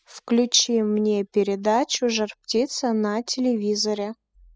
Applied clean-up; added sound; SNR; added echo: classical method spectral subtraction.